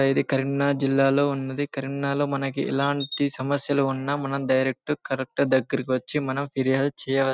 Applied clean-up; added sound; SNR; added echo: neural mask model RNNoise.